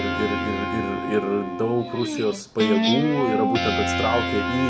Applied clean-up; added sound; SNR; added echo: none; Guitar; 1 dB; none.